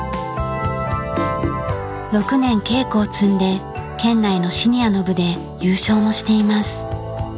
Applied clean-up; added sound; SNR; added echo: none; none; none; none.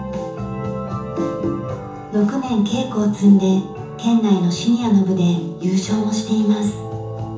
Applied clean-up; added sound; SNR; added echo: none; none; none; reverberation time 0.8 s.